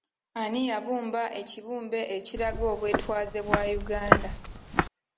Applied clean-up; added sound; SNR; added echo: none; Walk, footsteps; -3 dB; none.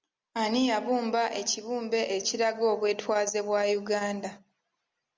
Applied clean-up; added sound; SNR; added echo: none; none; none; none.